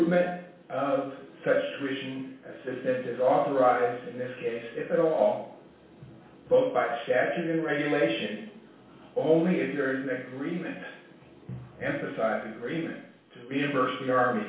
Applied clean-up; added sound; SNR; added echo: none; none; none; reverberation time 0.6 s.